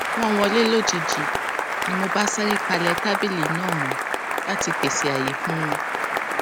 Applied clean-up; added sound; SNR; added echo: none; Applause; -1 dB; none.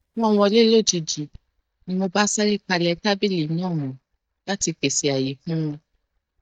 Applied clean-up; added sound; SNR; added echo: neural mask model DeepFilterNet 3.